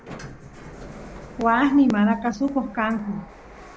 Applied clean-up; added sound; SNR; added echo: none; Sliding door; 17 dB; none.